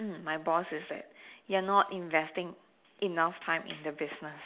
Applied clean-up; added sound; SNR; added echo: none; none; none; none.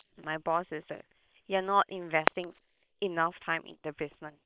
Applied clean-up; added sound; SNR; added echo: neural separator model SepFormer WHAM!.